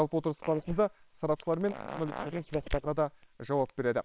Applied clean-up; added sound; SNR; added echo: neural separator model SepFormer WHAMR!.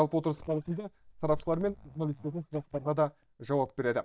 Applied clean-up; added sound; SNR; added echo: neural mask model DeepFilterNet 3.